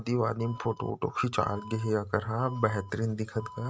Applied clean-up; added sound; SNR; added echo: neural mask model RNNoise.